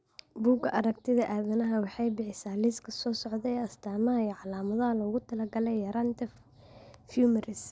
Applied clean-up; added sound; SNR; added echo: none; none; none; none.